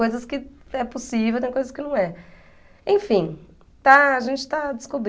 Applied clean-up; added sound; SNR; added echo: none; none; none; none.